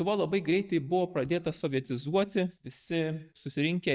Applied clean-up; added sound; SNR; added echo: neural mask model DeepFilterNet 3.